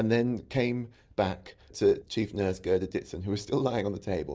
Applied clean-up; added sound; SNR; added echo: none; none; none; none.